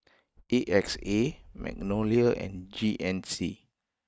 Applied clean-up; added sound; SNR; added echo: neural mask model DeepFilterNet 3.